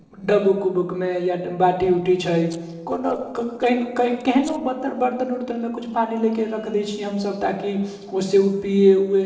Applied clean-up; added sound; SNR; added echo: neural separator model SepFormer DNS4.